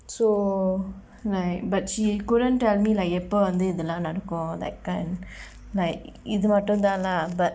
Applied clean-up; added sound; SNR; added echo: none; none; none; none.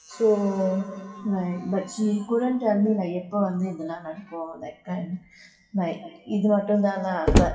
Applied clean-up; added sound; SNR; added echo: classical method WPE with log-MMSE.